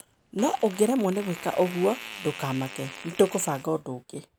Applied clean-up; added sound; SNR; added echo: none; Fart; 15 dB; none.